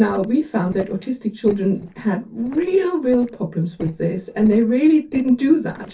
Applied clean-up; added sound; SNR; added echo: neural separator model SepFormer DNS4.